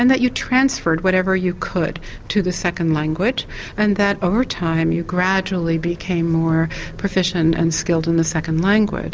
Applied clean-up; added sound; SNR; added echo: none; none; none; none.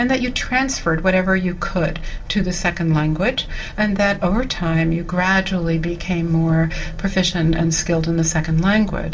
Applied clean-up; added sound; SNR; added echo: none; none; none; reverberation time 0.2 s.